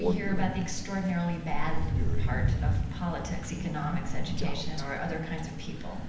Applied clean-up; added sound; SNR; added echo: none; Crow; -5 dB; reverberation time 0.9 s.